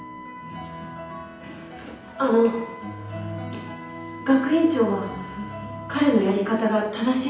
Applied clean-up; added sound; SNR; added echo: none; Wind instrument, woodwind instrument; 18 dB; reverberation time 0.9 s.